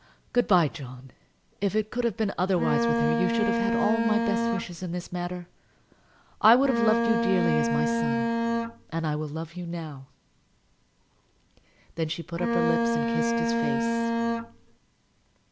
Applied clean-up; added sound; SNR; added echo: none; Bowed string instrument; -3 dB; none.